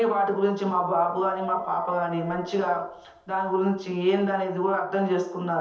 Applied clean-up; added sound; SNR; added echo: none; Dog; 16 dB; reverberation time 0.8 s.